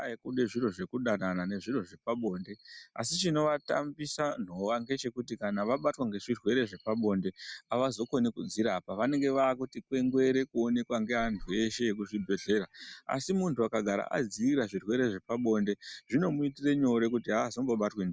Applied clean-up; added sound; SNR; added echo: none; Squeak; 18 dB; none.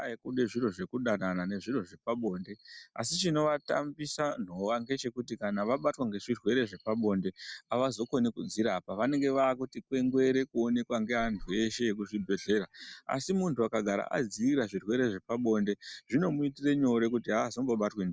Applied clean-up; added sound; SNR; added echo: neural separator model SepFormer DNS4.